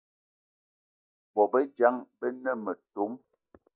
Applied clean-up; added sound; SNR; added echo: neural mask model DeepFilterNet 3.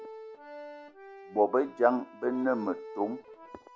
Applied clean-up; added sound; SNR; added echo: none; Accordion; 15 dB; none.